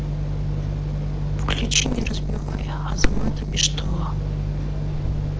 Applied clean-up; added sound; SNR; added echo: neural separator model SepFormer DNS4.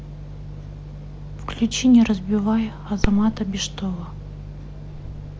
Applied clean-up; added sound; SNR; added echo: none; Fireworks; 11 dB; none.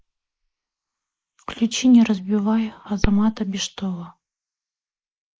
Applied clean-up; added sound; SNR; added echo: neural mask model Resemble Enhance denoiser.